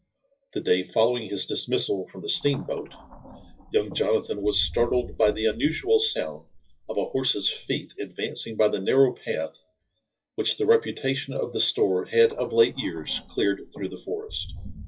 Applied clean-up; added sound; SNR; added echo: classical method WPE with log-MMSE.